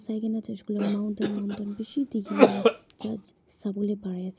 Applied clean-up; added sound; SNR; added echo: none; Cough; -4 dB; none.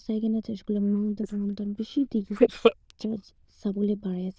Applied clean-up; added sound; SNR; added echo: neural diffusion model UNIVERSE++.